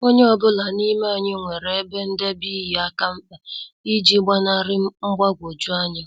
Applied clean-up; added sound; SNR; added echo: none; none; none; none.